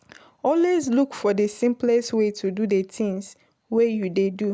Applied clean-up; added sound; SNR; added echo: none; none; none; none.